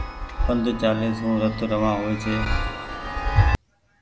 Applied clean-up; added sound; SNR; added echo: none; Chime; 0 dB; none.